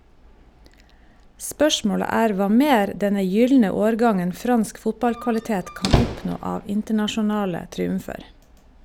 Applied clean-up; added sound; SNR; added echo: none; Squeak; 5 dB; none.